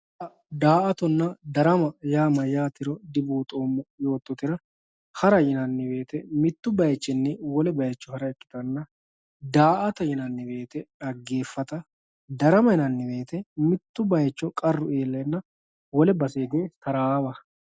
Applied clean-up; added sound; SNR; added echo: none; none; none; none.